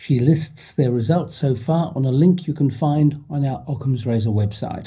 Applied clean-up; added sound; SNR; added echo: none; none; none; reverberation time 0.5 s.